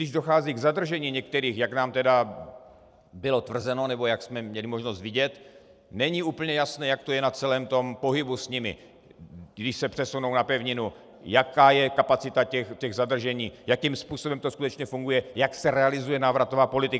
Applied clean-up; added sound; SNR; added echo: none; none; none; none.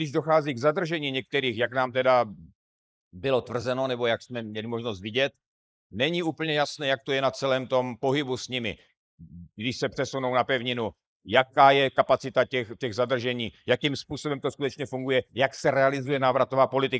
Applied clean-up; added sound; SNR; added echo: neural mask model Resemble Enhance denoiser.